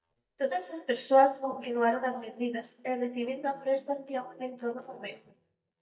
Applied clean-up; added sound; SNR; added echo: neural mask model DeepFilterNet 3.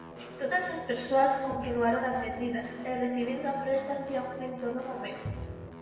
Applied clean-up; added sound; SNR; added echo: none; Guitar; 14 dB; reverberation time 1.2 s.